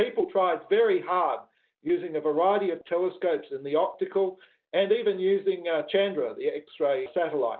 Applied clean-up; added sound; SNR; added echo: none; none; none; none.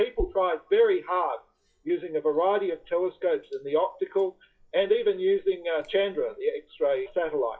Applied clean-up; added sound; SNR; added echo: classical method WPE with log-MMSE.